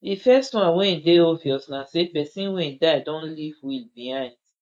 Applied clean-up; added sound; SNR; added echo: neural mask model Resemble Enhance denoiser.